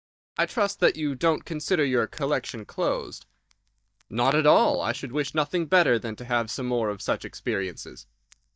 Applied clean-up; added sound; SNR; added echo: neural mask model DeepFilterNet 3.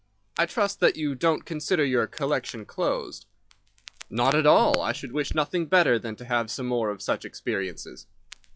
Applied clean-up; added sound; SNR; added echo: classical method log-MMSE.